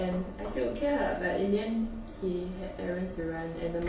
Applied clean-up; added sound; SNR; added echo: none; Knock; 15 dB; reverberation time 0.7 s.